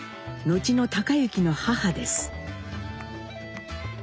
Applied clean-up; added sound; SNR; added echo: none; none; none; none.